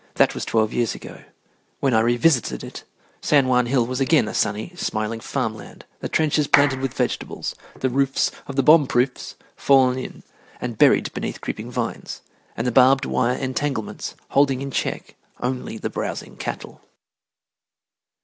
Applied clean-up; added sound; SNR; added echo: none; Clapping; 5 dB; none.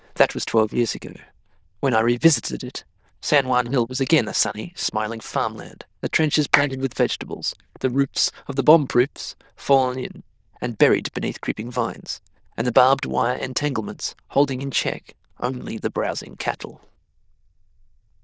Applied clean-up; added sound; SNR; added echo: neural diffusion model UNIVERSE++.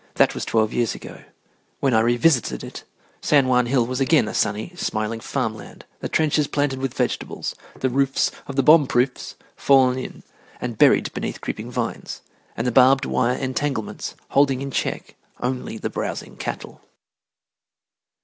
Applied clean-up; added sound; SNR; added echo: none; none; none; none.